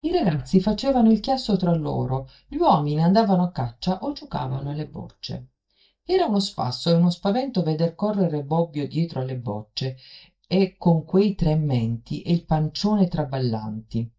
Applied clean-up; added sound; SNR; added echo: neural mask model DeepFilterNet 3.